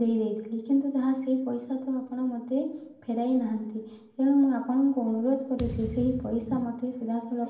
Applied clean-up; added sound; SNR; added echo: none; Thump, thud; 10 dB; reverberation time 0.9 s.